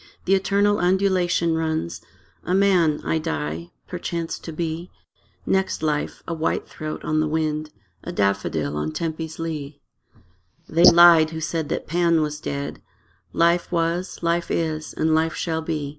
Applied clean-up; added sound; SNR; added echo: neural mask model Resemble Enhance denoiser.